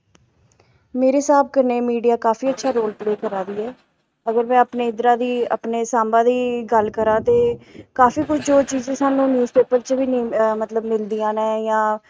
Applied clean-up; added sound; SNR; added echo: neural mask model RNNoise.